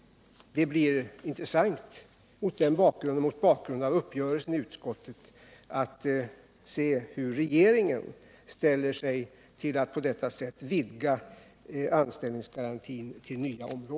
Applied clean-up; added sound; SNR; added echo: none; none; none; none.